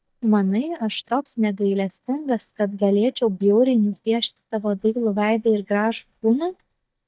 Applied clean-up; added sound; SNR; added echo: neural mask model DeepFilterNet 3.